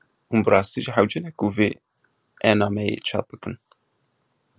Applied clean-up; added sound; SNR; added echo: none; none; none; none.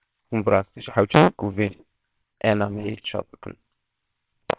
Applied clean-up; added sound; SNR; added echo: neural separator model SepFormer WHAMR!.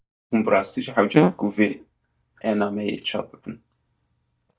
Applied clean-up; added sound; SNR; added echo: neural mask model DeepFilterNet 3.